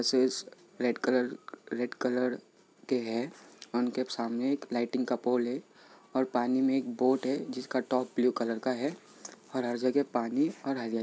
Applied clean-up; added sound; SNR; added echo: none; none; none; none.